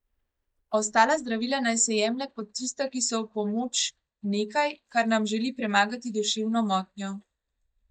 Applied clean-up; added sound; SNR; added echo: neural mask model DeepFilterNet 3.